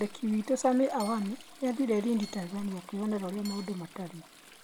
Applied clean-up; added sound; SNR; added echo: none; Trickle, dribble / Toilet flush + Hammer / Chink, clink; 19 dB; none.